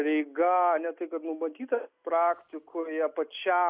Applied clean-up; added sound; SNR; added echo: none; none; none; none.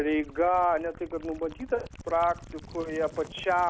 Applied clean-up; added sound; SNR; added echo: none; Gurgling / Liquid; 17 dB; none.